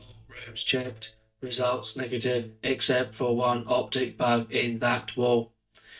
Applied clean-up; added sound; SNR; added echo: neural mask model DeepFilterNet 3.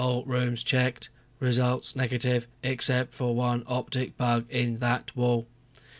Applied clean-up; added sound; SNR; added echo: none; none; none; none.